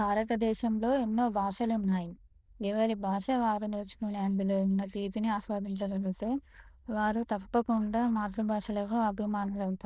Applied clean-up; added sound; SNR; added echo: neural diffusion model UNIVERSE++.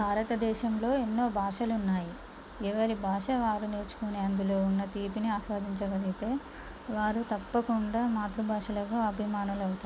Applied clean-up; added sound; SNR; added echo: none; none; none; none.